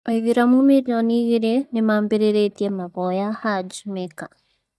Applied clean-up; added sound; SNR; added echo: neural mask model DeepFilterNet 3.